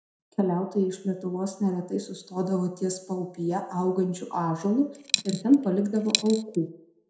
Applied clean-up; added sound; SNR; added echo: none; Coin (dropping); 4 dB; reverberation time 0.6 s.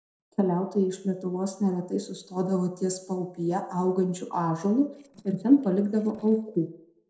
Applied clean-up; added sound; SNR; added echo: neural separator model SepFormer DNS4.